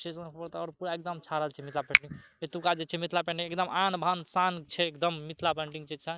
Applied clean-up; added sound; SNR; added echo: neural mask model RNNoise.